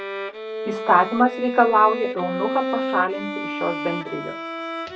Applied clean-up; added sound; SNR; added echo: none; Bowed string instrument; 6 dB; reverberation time 0.2 s.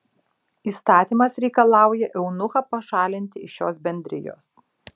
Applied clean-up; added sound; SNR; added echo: none; none; none; none.